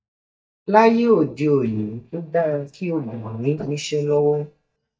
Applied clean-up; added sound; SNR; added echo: neural mask model DeepFilterNet 3.